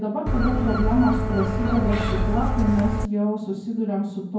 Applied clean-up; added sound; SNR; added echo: none; Gull, seagull; -1 dB; reverberation time 0.9 s.